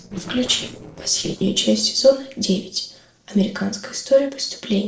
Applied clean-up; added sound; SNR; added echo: neural separator model SepFormer DNS4.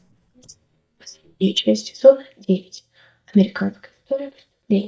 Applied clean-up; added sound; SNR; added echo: neural mask model DeepFilterNet 3.